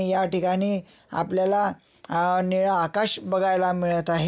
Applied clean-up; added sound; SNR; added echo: none; none; none; none.